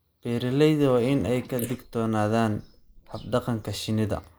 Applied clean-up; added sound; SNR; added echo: neural mask model Resemble Enhance denoiser.